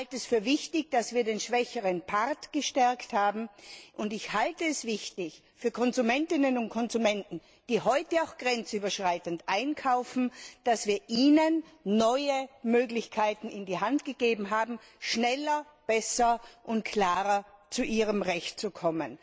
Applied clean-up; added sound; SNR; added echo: none; none; none; none.